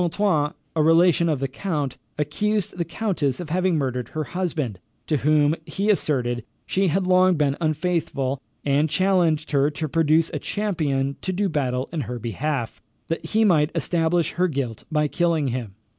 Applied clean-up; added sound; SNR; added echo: none; none; none; none.